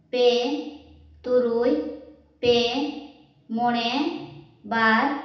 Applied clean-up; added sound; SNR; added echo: none; none; none; reverberation time 0.8 s.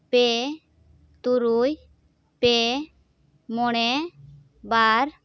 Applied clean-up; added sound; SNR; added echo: none; none; none; none.